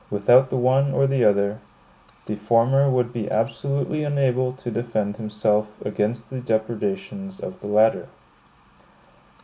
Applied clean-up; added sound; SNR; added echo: none; none; none; none.